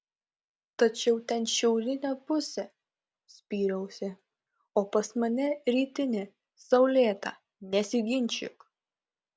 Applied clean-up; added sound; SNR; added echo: none; none; none; none.